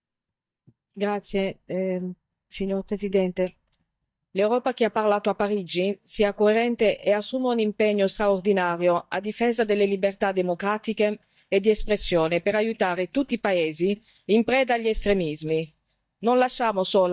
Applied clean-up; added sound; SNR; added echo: neural mask model DeepFilterNet 3.